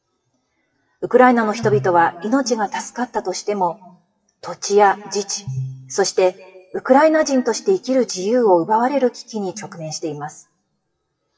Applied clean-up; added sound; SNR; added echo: classical method WPE with log-MMSE.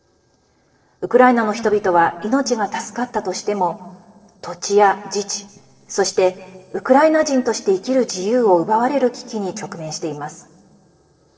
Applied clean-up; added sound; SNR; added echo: neural separator model SepFormer DNS4.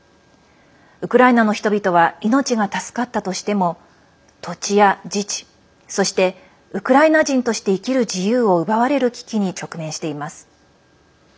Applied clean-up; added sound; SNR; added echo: none; none; none; none.